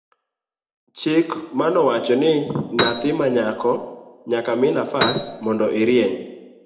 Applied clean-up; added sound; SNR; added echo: none; Piano; 6 dB; reverberation time 0.6 s.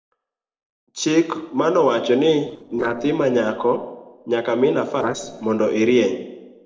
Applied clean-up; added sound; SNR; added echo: neural separator model SepFormer DNS4.